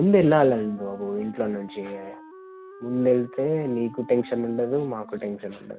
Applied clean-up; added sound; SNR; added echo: none; Wind instrument, woodwind instrument; 20 dB; none.